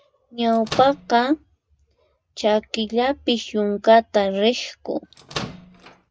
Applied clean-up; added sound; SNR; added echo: none; Microwave oven; 13 dB; none.